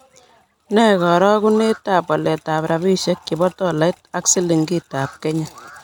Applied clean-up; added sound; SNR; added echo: none; none; none; none.